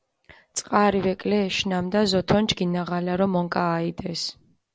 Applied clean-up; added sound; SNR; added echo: none; none; none; none.